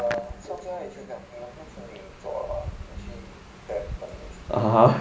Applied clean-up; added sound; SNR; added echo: none; Hands; 13 dB; reverberation time 0.5 s.